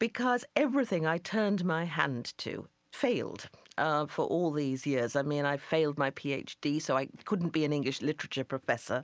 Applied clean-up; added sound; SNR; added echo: none; none; none; none.